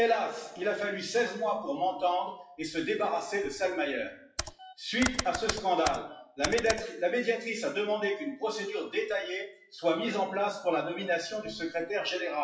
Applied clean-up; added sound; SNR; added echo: classical method WPE with log-MMSE.